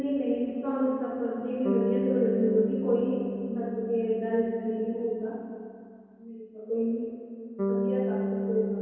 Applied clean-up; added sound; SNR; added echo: none; Bass guitar; 4 dB; reverberation time 2.2 s.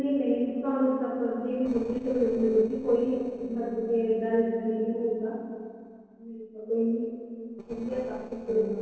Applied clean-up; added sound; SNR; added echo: neural separator model SepFormer DNS4.